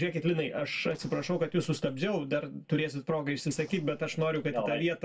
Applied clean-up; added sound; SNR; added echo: neural separator model SepFormer DNS4.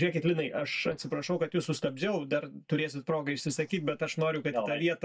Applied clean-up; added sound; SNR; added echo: neural mask model DeepFilterNet 3.